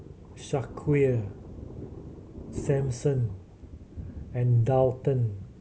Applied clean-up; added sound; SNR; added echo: none; Thunder; 13 dB; none.